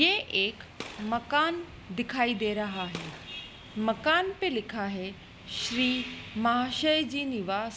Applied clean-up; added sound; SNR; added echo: none; Gunshot, gunfire; 18 dB; none.